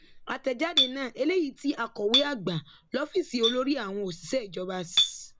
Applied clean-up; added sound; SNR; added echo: none; Chink, clink; 2 dB; none.